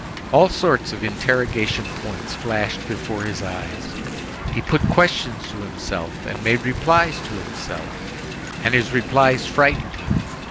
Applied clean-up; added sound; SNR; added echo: none; Wind; 7 dB; none.